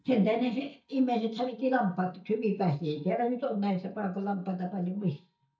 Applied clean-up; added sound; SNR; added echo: neural mask model DeepFilterNet 3.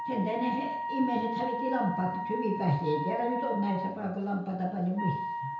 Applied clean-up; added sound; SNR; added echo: none; Wind instrument, woodwind instrument; 4 dB; reverberation time 0.5 s.